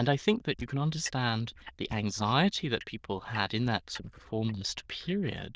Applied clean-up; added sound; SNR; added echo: neural diffusion model UNIVERSE++.